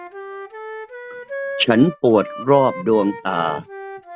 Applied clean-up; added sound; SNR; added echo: none; Wind instrument, woodwind instrument; 12 dB; none.